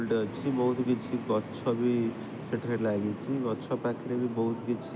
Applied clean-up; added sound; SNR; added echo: none; none; none; none.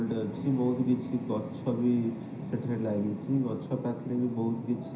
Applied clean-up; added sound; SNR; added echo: none; none; none; reverberation time 0.5 s.